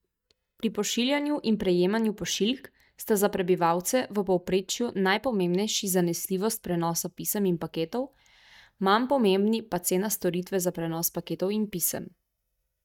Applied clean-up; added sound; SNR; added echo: neural mask model DeepFilterNet 3.